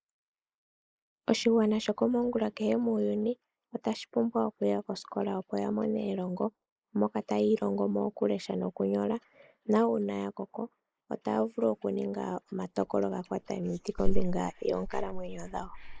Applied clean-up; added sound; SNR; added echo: neural mask model Resemble Enhance denoiser.